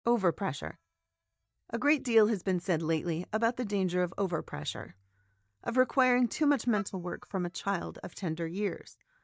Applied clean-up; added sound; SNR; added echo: neural mask model DeepFilterNet 3.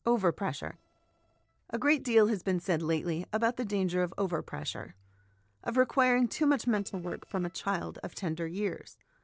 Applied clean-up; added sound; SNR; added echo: neural separator model SepFormer DNS4.